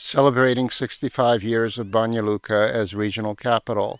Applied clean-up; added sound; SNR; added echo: neural separator model SepFormer WHAM!.